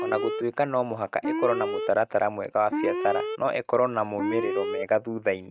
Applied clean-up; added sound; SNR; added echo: neural mask model RNNoise.